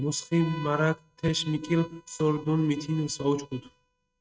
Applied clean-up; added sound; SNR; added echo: neural mask model RNNoise.